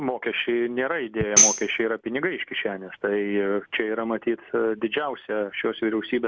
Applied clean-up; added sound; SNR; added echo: none; Tambourine; -2 dB; none.